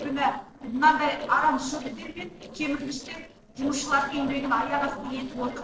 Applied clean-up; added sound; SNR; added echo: neural separator model SepFormer DNS4.